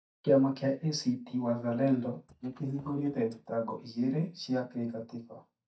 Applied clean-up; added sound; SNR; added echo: neural mask model DeepFilterNet 3.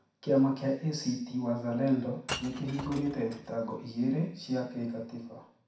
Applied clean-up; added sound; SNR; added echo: none; Shatter / Crushing; 13 dB; reverberation time 0.6 s.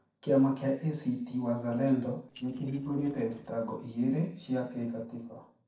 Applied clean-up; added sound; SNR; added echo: neural separator model SepFormer DNS4.